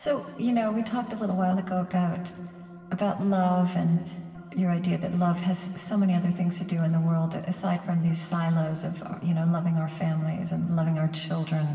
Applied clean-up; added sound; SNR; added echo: none; Organ; 19 dB; reverberation time 2.5 s.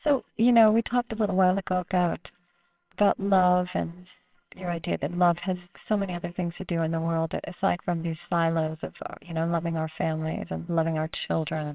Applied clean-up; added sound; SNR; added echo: neural separator model SepFormer WHAMR!.